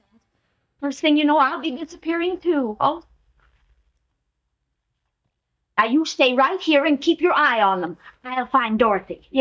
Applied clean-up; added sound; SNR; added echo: neural mask model DeepFilterNet 3.